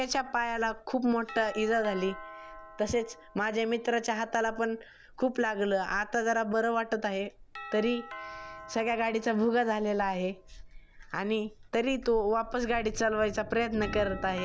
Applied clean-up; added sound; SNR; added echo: none; Doorbell + Thunder; 15 dB; none.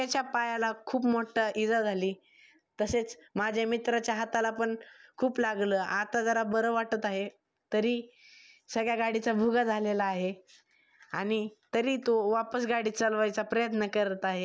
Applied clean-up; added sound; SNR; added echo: none; none; none; none.